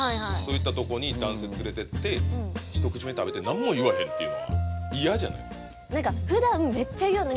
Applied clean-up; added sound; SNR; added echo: none; none; none; none.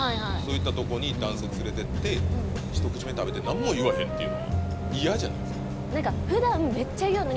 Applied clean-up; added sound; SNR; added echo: none; Bus; 5 dB; none.